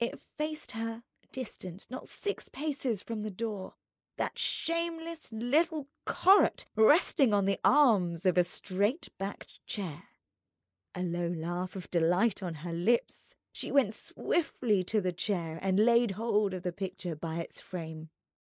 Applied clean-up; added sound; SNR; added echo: neural mask model Resemble Enhance denoiser.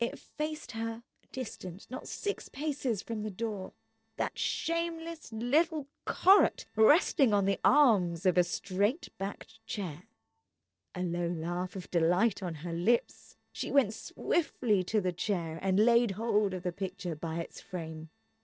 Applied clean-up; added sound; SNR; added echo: neural separator model SepFormer DNS4.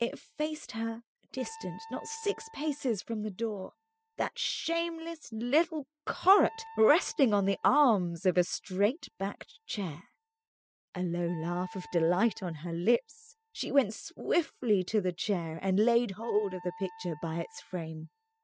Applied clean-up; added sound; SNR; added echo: classical method spectral subtraction.